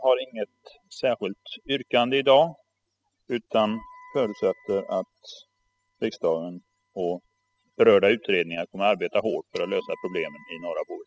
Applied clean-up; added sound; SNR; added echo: classical method spectral subtraction.